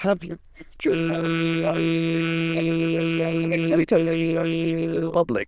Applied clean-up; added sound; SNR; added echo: neural diffusion model UNIVERSE++.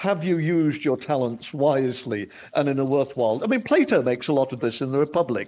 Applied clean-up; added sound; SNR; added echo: neural mask model Resemble Enhance denoiser.